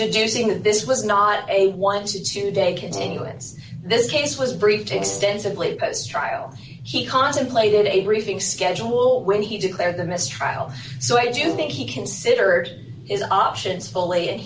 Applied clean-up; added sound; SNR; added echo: none; Brass instrument; 13 dB; none.